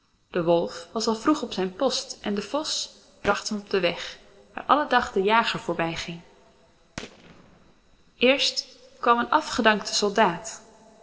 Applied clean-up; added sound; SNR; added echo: neural separator model SepFormer DNS4.